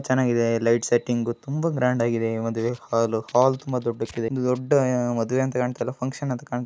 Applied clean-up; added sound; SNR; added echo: none; none; none; none.